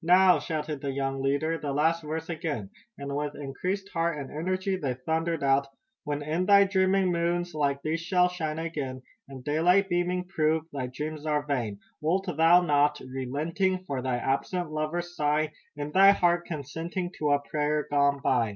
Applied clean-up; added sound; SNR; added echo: none; none; none; none.